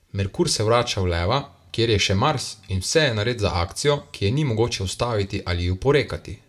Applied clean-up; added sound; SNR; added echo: none; none; none; reverberation time 0.3 s.